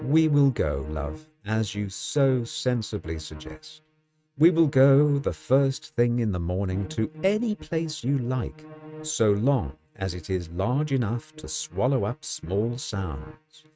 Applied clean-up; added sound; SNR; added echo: neural mask model RNNoise.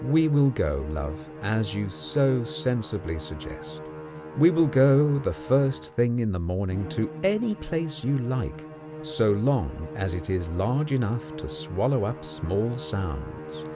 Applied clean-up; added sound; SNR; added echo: none; Musical instrument; 13 dB; none.